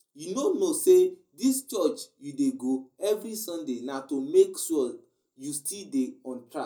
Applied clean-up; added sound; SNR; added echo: none; none; none; reverberation time 0.4 s.